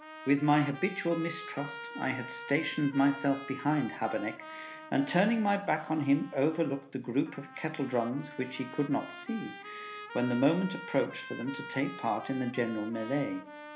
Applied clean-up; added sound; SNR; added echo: none; Trumpet; 14 dB; reverberation time 0.4 s.